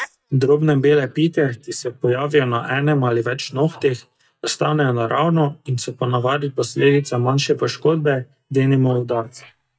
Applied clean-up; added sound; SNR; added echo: neural mask model DeepFilterNet 3.